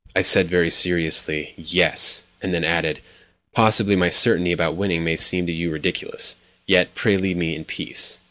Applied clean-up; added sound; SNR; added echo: none; none; none; none.